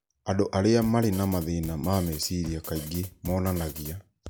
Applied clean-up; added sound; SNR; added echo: none; Drum kit; 15 dB; none.